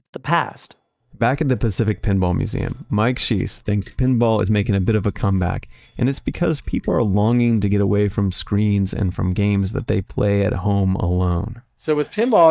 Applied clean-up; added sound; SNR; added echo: neural mask model DeepFilterNet 3.